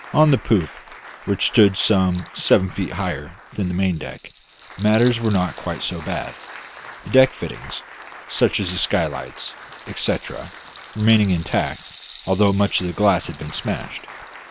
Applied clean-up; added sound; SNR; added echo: none; Rattle (instrument) + Applause; 13 dB; none.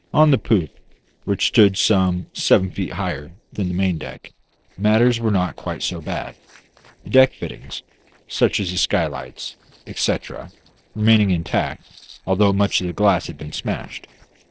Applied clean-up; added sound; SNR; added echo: neural separator model SepFormer DNS4.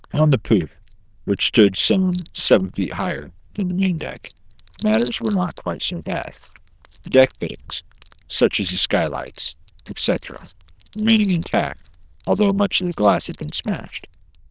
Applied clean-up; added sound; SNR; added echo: neural diffusion model UNIVERSE++.